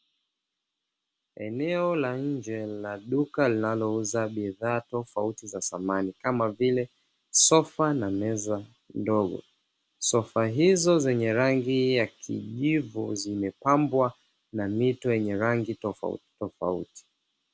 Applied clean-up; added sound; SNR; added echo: none; none; none; none.